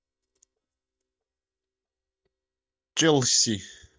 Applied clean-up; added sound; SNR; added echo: neural mask model DeepFilterNet 3.